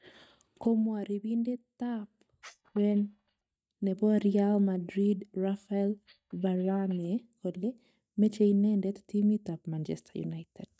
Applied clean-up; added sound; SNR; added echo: neural mask model DeepFilterNet 3.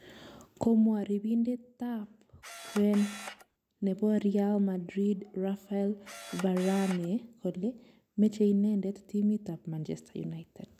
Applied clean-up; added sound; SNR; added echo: none; Camera; 14 dB; none.